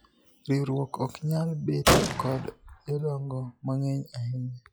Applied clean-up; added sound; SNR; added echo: classical method log-MMSE.